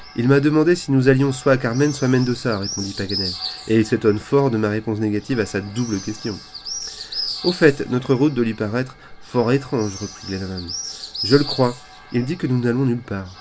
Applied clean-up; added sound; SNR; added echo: none; Bird; 14 dB; none.